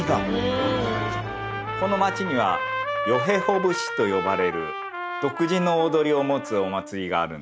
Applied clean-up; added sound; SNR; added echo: none; Trumpet; 6 dB; none.